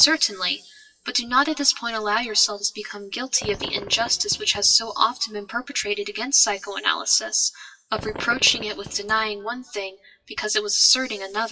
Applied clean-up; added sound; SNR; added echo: classical method WPE with log-MMSE.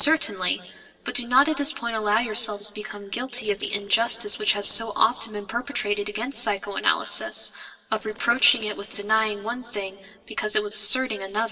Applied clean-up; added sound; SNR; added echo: neural separator model SepFormer DNS4.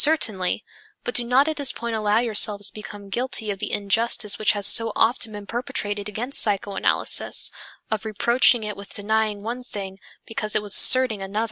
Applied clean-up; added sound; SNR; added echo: none; none; none; none.